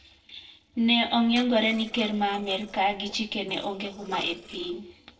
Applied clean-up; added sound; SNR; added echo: neural separator model SepFormer DNS4.